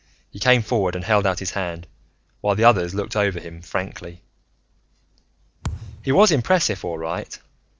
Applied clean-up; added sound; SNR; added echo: neural separator model SepFormer DNS4.